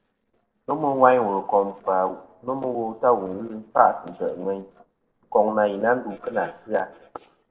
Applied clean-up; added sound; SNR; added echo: neural separator model SepFormer DNS4.